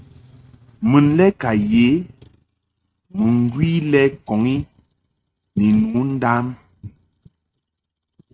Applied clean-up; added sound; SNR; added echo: neural mask model RNNoise.